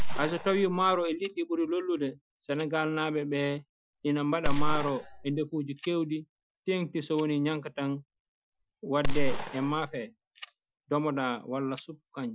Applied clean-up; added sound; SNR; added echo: classical method Wiener filter.